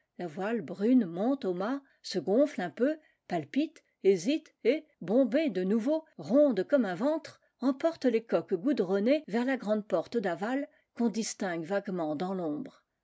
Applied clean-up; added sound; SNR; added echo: none; none; none; none.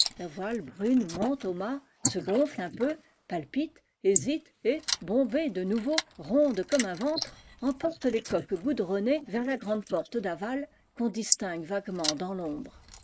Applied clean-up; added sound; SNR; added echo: neural mask model Resemble Enhance denoiser.